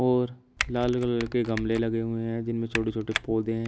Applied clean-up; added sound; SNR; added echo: none; Typing; 10 dB; none.